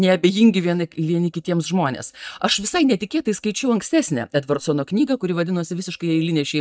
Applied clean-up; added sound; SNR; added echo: neural mask model DeepFilterNet 3.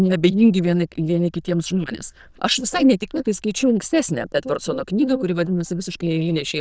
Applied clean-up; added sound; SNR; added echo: neural diffusion model UNIVERSE++.